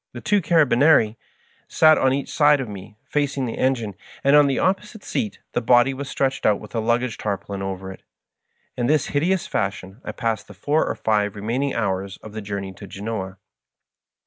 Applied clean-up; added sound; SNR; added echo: none; none; none; none.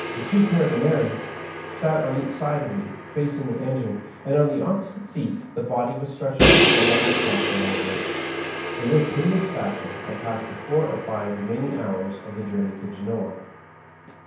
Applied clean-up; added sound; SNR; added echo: none; Crash cymbal; 1 dB; reverberation time 0.9 s.